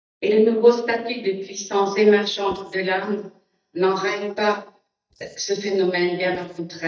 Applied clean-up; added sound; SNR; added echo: neural mask model DeepFilterNet 3.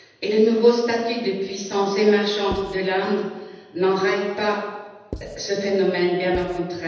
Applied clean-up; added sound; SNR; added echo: none; Writing; 14 dB; reverberation time 1.1 s.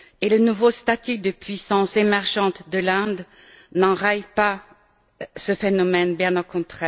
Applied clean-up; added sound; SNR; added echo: none; none; none; none.